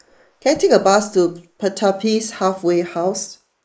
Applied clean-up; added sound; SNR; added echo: neural mask model Resemble Enhance denoiser.